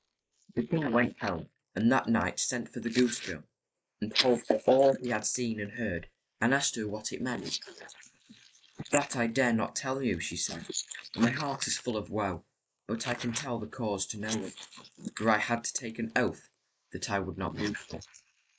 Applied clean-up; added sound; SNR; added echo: neural mask model Resemble Enhance denoiser.